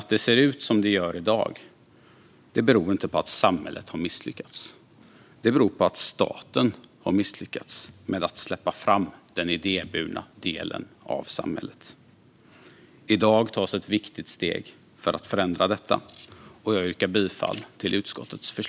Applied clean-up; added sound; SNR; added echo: none; none; none; none.